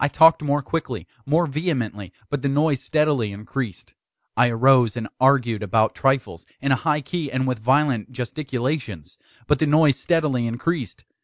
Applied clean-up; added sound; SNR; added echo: none; none; none; none.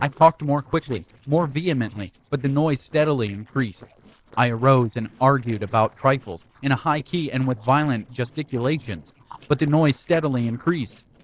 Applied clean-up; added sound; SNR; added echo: neural separator model SepFormer DNS4.